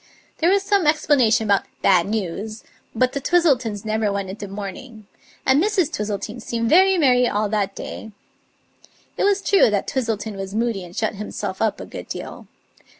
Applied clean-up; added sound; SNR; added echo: none; none; none; none.